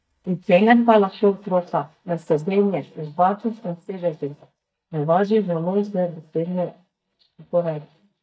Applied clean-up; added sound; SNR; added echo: neural mask model DeepFilterNet 3.